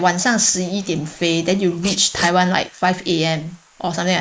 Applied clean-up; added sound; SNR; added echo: neural mask model Resemble Enhance denoiser.